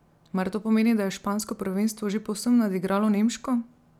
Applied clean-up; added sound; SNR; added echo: none; none; none; none.